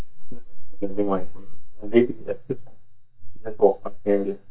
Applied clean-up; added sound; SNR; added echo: neural mask model DeepFilterNet 3.